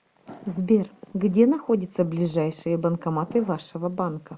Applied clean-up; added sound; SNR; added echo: none; none; none; none.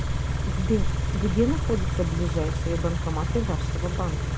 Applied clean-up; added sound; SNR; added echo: none; Idling / Car; -4 dB; none.